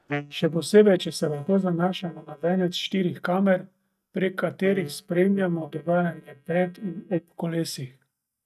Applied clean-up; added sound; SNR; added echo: neural mask model DeepFilterNet 3.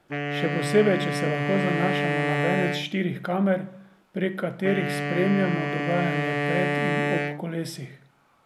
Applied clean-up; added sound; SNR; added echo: none; Wind instrument, woodwind instrument; 1 dB; none.